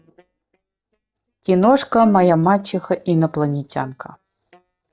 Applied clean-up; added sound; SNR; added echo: neural mask model DeepFilterNet 3.